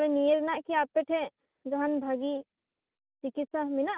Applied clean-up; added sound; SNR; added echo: none; none; none; none.